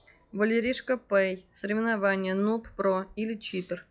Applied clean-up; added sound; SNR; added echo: classical method log-MMSE.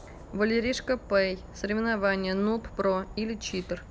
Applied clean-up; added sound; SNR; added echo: none; Insect / Frog; 17 dB; none.